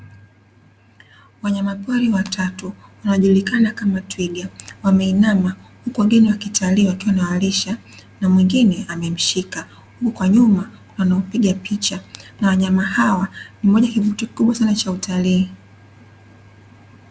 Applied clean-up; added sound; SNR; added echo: none; none; none; none.